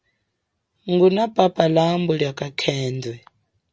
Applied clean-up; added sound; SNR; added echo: none; none; none; none.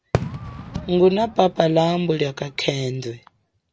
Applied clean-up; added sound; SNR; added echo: none; Fireworks; 11 dB; none.